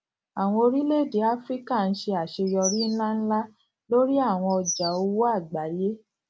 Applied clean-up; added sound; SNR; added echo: none; Bird vocalization, bird call, bird song; 7 dB; none.